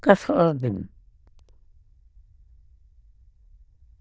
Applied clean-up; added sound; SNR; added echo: neural diffusion model UNIVERSE++.